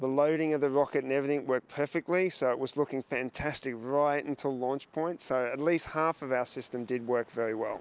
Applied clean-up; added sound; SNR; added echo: none; none; none; none.